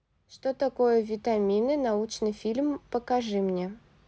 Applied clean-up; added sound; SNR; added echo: none; none; none; none.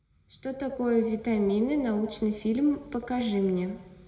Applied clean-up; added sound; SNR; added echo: none; none; none; reverberation time 1.4 s.